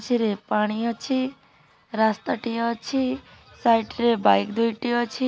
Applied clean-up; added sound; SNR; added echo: none; none; none; none.